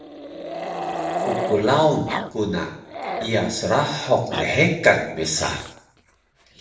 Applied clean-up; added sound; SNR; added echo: none; Growling; 8 dB; reverberation time 0.7 s.